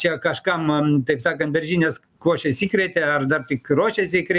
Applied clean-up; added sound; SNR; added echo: none; none; none; none.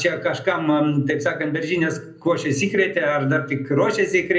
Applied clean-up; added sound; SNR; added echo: none; none; none; reverberation time 0.5 s.